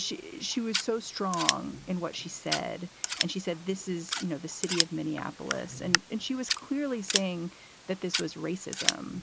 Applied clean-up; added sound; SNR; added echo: none; Scissors; 1 dB; none.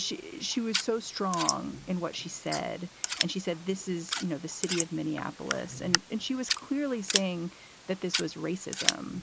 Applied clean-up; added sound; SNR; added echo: neural mask model Resemble Enhance denoiser.